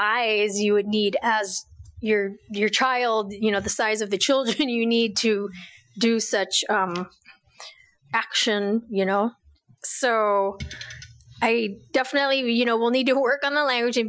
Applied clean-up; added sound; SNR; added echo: classical method Wiener filter.